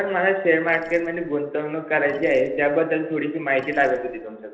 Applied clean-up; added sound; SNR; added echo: neural separator model SepFormer DNS4.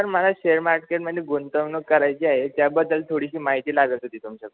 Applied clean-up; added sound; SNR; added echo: none; none; none; none.